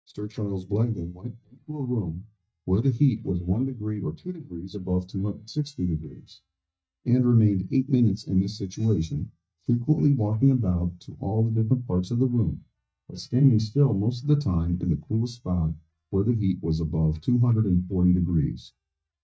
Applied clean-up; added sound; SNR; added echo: neural mask model DeepFilterNet 3.